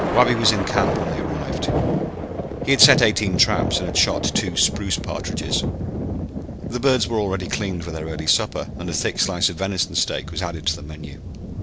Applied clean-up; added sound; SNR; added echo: none; Thunder; 3 dB; none.